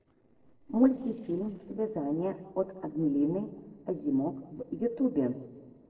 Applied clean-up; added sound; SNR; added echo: neural separator model SepFormer DNS4.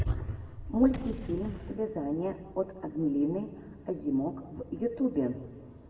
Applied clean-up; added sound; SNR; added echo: none; Gunshot, gunfire / Boom; 13 dB; reverberation time 1.2 s.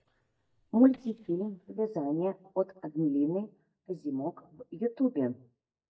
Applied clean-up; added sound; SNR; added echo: neural mask model DeepFilterNet 3.